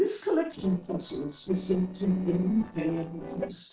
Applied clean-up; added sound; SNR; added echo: neural separator model SepFormer DNS4.